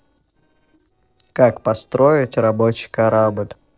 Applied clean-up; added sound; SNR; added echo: neural separator model SepFormer DNS4.